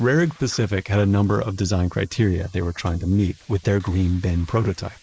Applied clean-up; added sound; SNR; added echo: neural mask model Resemble Enhance denoiser.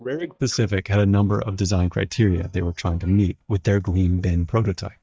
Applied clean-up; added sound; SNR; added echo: neural mask model DeepFilterNet 3.